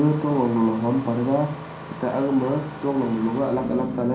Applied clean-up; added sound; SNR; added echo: none; Engine starting; 11 dB; reverberation time 0.6 s.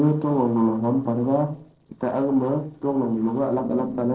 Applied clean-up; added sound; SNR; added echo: neural separator model SepFormer DNS4.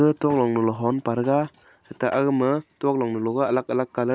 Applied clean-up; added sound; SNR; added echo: none; none; none; none.